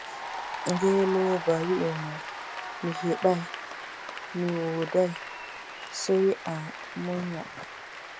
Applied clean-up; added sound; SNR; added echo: none; Applause / Cheering; 9 dB; none.